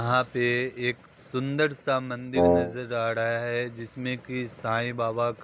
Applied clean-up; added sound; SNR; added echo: none; Wind instrument, woodwind instrument; -5 dB; none.